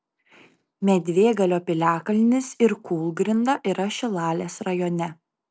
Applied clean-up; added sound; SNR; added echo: none; none; none; none.